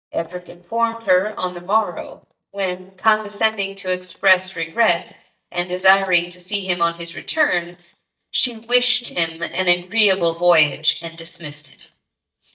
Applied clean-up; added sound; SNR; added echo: neural mask model DeepFilterNet 3.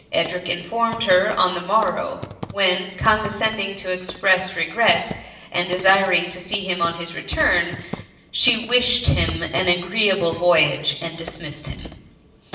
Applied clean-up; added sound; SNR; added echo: none; Computer keyboard; 16 dB; reverberation time 0.9 s.